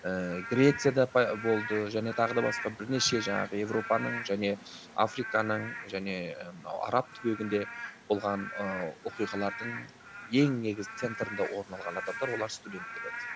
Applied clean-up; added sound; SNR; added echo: none; Rain / Frog; 10 dB; none.